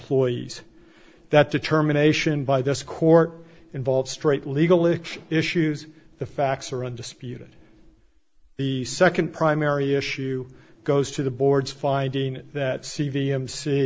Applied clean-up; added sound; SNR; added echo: none; none; none; none.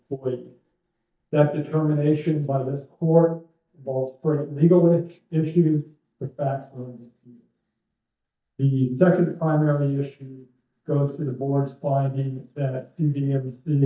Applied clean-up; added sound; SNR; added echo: neural mask model DeepFilterNet 3.